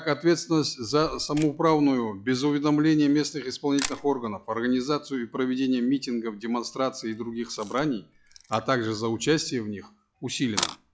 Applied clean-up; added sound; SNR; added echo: classical method log-MMSE.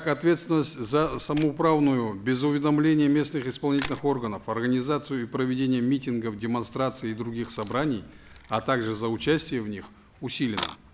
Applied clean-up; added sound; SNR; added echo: none; Camera; 16 dB; none.